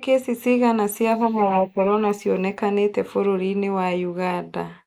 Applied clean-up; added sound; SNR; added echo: neural mask model Resemble Enhance denoiser.